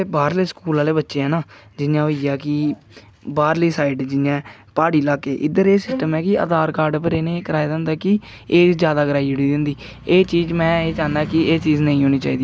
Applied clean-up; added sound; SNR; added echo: none; Bowed string instrument; 11 dB; none.